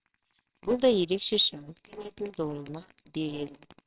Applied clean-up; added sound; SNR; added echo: neural separator model SepFormer WHAMR!.